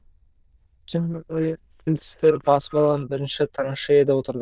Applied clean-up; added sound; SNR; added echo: neural diffusion model UNIVERSE++.